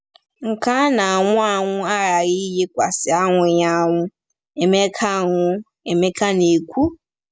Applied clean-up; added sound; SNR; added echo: none; none; none; none.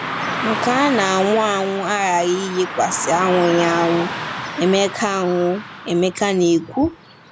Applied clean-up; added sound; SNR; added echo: none; Car passing by / Traffic noise, roadway noise; 8 dB; none.